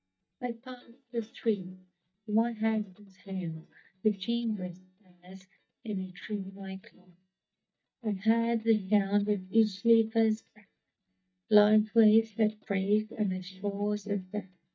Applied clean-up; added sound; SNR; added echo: neural mask model DeepFilterNet 3.